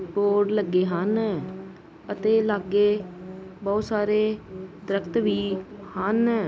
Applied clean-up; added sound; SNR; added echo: none; none; none; none.